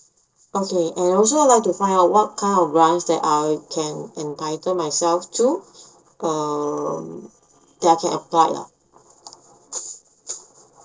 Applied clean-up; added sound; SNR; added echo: neural separator model SepFormer DNS4.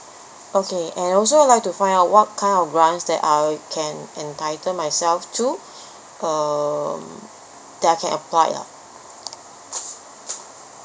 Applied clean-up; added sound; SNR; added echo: none; none; none; none.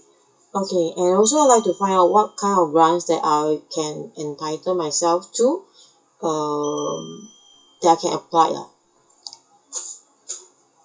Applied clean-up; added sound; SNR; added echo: classical method WPE with log-MMSE.